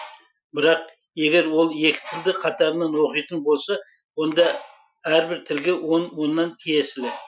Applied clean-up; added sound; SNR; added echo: classical method Wiener filter.